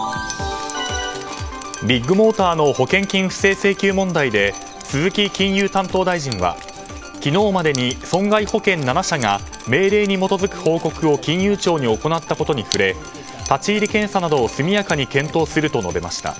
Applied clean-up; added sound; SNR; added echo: none; Drip; 18 dB; none.